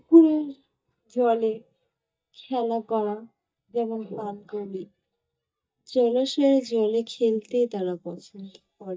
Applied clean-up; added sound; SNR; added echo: neural mask model DeepFilterNet 3.